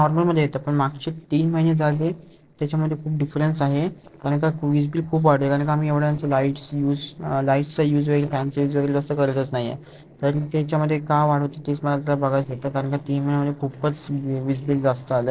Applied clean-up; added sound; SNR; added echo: neural separator model SepFormer DNS4.